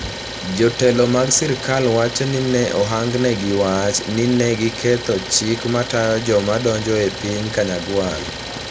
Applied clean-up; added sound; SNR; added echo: none; Idling; 10 dB; none.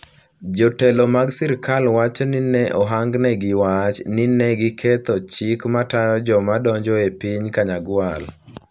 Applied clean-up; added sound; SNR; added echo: none; none; none; none.